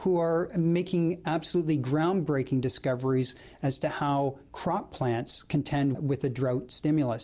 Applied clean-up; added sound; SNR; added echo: none; none; none; none.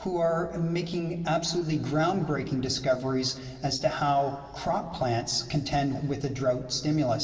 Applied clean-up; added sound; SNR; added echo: none; none; none; reverberation time 2.1 s.